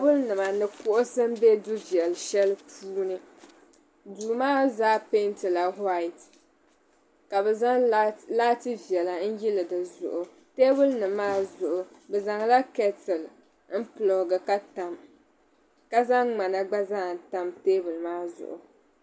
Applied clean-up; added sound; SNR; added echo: none; none; none; none.